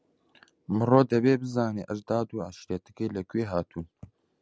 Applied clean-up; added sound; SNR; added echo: none; none; none; none.